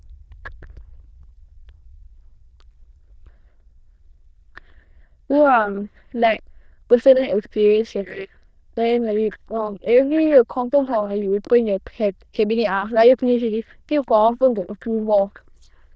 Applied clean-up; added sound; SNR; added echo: neural diffusion model UNIVERSE++.